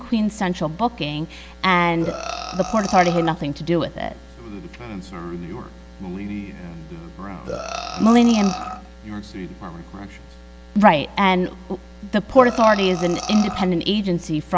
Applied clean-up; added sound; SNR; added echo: none; Burping, eructation; 9 dB; none.